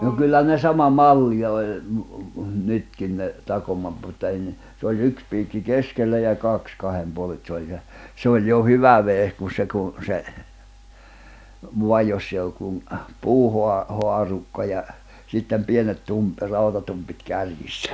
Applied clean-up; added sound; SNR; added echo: none; none; none; none.